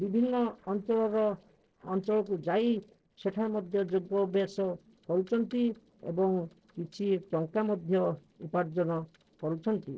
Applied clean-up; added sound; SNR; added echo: neural separator model SepFormer DNS4.